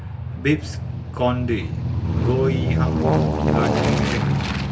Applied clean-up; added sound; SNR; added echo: none; Aircraft; -4 dB; reverberation time 0.2 s.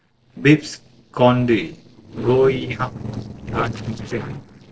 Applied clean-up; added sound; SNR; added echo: neural separator model SepFormer DNS4.